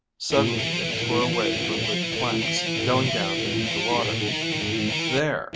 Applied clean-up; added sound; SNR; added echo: none; Guitar; -3 dB; none.